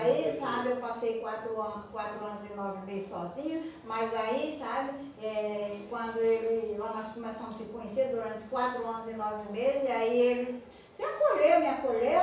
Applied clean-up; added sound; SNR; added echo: none; none; none; reverberation time 0.7 s.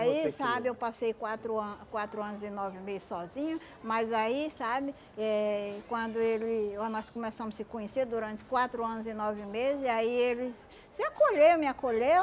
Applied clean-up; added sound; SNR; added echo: none; none; none; none.